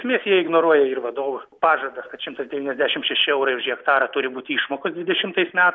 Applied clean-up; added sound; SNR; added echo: none; none; none; none.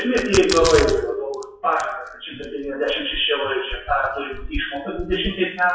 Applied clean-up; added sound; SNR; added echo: classical method WPE with log-MMSE.